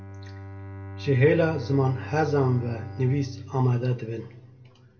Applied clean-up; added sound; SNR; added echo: none; Bowed string instrument; 13 dB; reverberation time 1.0 s.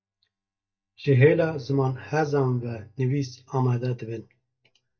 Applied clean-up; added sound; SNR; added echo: neural mask model DeepFilterNet 3.